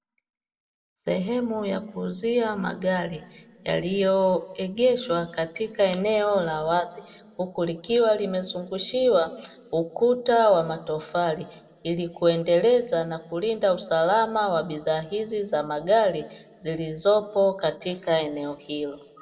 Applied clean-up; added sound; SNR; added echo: none; none; none; reverberation time 1.2 s.